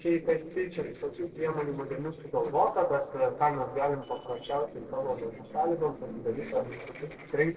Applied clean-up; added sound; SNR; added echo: neural separator model SepFormer DNS4.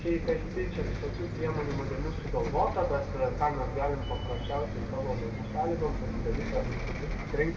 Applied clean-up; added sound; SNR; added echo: none; Bus; 2 dB; reverberation time 2.2 s.